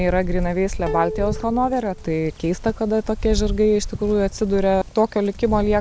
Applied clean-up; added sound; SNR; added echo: none; Plucked string instrument; 13 dB; none.